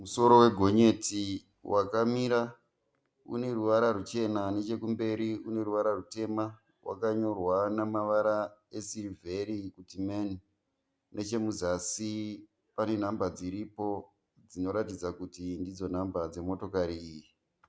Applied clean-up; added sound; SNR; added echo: none; none; none; none.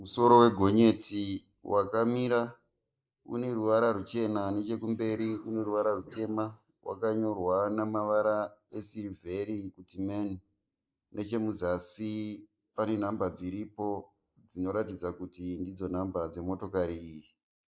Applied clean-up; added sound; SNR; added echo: neural mask model Resemble Enhance denoiser.